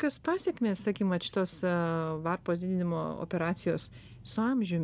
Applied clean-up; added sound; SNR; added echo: none; none; none; none.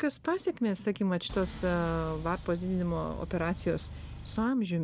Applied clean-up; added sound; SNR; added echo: none; Engine; 11 dB; none.